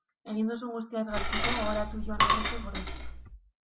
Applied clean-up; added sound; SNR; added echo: none; Cutlery, silverware / Dishes, pots, and pans; -5 dB; none.